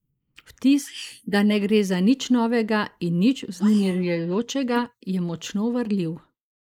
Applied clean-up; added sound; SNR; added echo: neural mask model Resemble Enhance denoiser.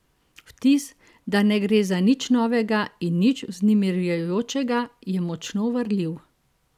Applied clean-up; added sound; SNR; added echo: none; none; none; none.